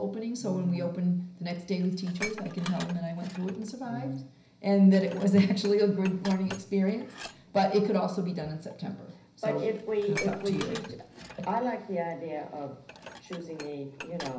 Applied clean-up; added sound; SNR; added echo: none; Dishes, pots, and pans; 17 dB; reverberation time 0.5 s.